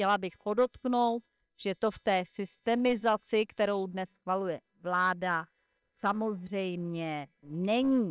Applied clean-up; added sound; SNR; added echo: neural separator model SepFormer WHAM!.